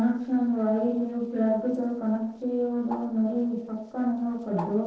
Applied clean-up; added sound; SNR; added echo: neural separator model SepFormer DNS4.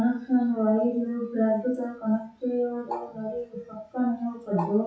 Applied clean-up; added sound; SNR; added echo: classical method WPE with log-MMSE.